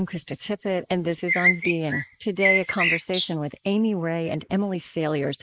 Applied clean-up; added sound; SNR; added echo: neural mask model Resemble Enhance denoiser.